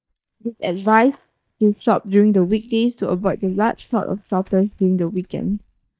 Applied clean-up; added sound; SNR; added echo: neural mask model DeepFilterNet 3.